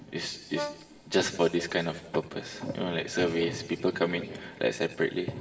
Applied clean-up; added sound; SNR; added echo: none; Brass instrument; 12 dB; reverberation time 1.6 s.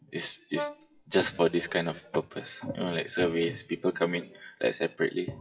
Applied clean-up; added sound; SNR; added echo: classical method WPE with log-MMSE.